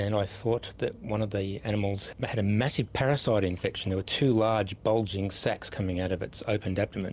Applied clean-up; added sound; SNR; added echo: none; none; none; none.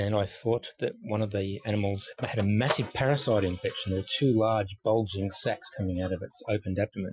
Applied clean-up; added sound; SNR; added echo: classical method Wiener filter.